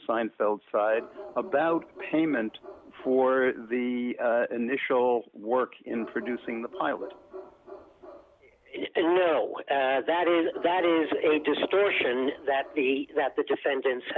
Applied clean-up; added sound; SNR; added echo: none; Bark; 18 dB; none.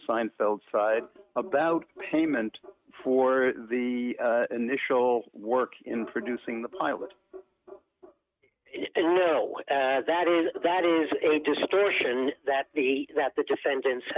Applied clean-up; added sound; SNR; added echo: neural mask model RNNoise.